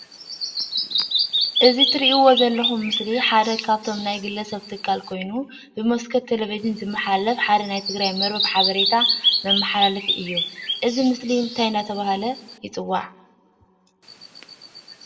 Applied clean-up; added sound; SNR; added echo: none; Bird vocalization, bird call, bird song; 3 dB; reverberation time 0.7 s.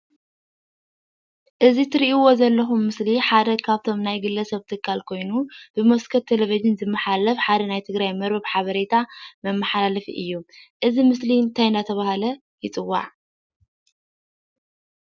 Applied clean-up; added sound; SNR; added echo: none; none; none; none.